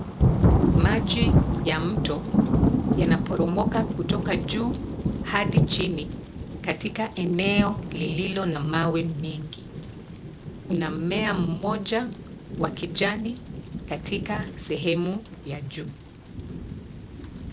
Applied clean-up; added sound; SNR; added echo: none; Thunder / Rain; -2 dB; none.